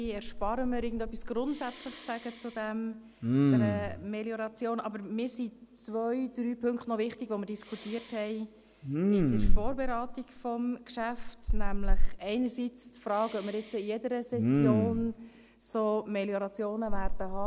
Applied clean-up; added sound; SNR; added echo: none; Respiratory sounds; -4 dB; none.